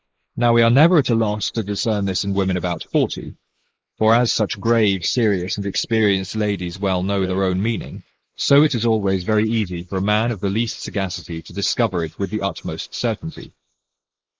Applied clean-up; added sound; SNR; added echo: neural mask model Resemble Enhance denoiser.